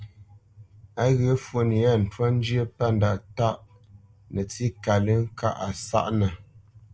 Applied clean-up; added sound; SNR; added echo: none; none; none; none.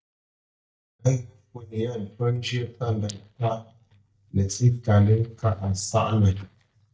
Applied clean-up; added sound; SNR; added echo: neural mask model DeepFilterNet 3.